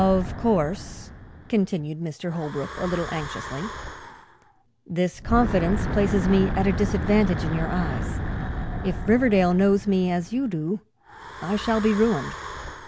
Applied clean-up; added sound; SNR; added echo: none; Wind / Breathing; 6 dB; none.